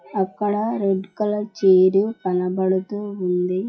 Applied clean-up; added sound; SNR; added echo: classical method WPE with log-MMSE.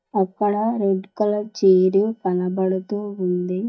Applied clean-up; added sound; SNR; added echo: neural mask model DeepFilterNet 3.